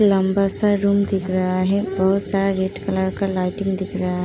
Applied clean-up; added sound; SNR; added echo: none; none; none; none.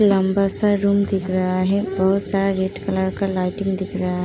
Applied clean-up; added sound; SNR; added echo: none; Snare drum; 19 dB; none.